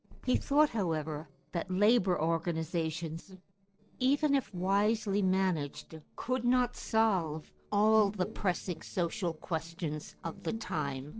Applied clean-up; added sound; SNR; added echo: neural separator model SepFormer DNS4.